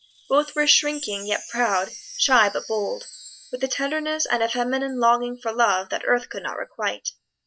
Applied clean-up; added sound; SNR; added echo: none; Wind chime; 19 dB; none.